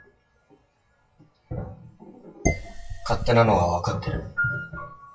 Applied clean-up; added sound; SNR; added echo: classical method WPE with log-MMSE.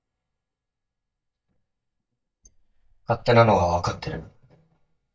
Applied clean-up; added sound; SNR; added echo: neural mask model DeepFilterNet 3.